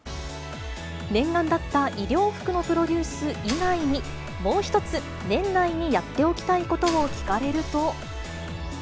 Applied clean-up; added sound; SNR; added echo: none; Mechanisms; 12 dB; none.